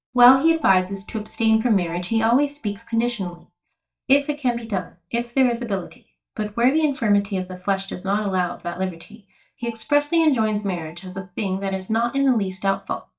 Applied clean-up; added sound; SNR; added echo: neural mask model DeepFilterNet 3.